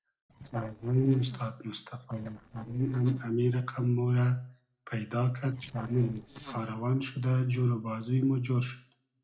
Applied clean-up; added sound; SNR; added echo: neural separator model SepFormer DNS4.